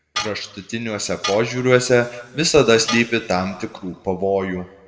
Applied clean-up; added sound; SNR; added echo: none; Tools; 11 dB; reverberation time 1.1 s.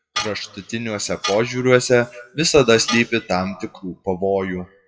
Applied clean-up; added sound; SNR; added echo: classical method WPE with log-MMSE.